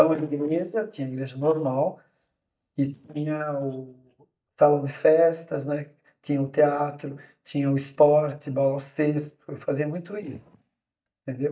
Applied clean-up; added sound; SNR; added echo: neural mask model DeepFilterNet 3.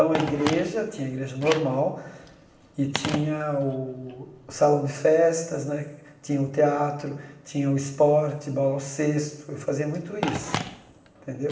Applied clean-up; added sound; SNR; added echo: none; Telephone; 12 dB; reverberation time 1.0 s.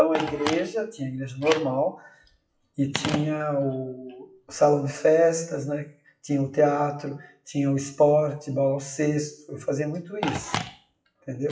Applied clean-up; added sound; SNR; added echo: classical method WPE with log-MMSE.